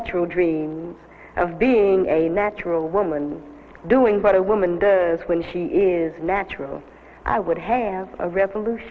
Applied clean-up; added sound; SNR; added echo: none; none; none; none.